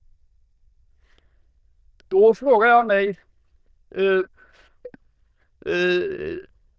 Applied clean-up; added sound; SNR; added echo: neural diffusion model UNIVERSE++.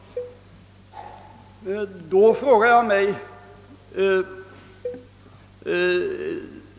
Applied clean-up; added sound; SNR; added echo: none; Cowbell; 18 dB; none.